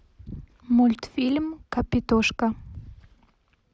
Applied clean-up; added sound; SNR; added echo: none; none; none; none.